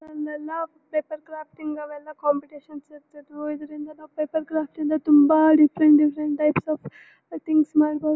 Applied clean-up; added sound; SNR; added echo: none; none; none; none.